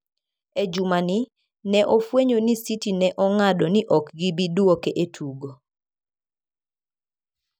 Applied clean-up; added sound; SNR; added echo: none; none; none; none.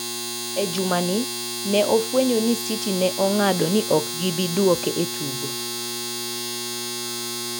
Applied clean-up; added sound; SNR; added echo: none; Domestic sounds, home sounds; 5 dB; none.